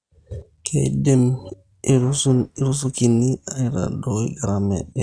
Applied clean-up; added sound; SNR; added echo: neural mask model RNNoise.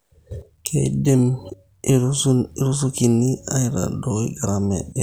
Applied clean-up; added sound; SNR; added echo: none; none; none; none.